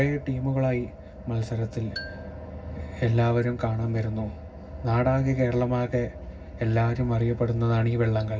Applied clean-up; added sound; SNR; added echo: none; Marimba, xylophone; 19 dB; reverberation time 0.4 s.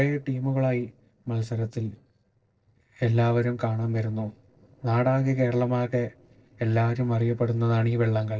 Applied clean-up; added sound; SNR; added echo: neural separator model SepFormer DNS4.